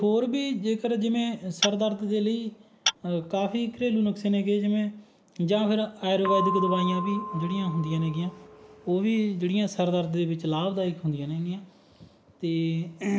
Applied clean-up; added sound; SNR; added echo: none; Tap / Glass + Percussion; 6 dB; none.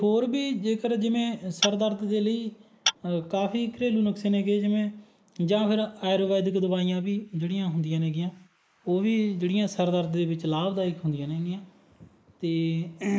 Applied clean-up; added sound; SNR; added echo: neural mask model Resemble Enhance denoiser.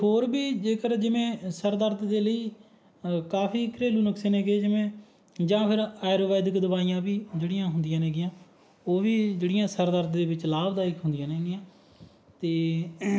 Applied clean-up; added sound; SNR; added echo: none; none; none; none.